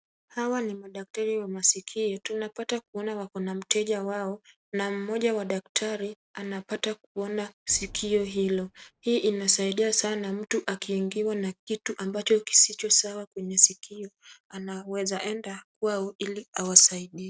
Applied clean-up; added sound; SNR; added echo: neural mask model RNNoise.